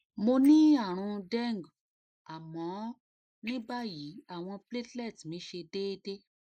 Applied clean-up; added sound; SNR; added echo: neural mask model Resemble Enhance denoiser.